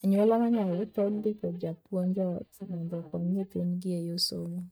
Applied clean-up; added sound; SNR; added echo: neural mask model DeepFilterNet 3.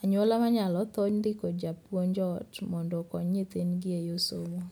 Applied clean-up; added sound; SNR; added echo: none; none; none; none.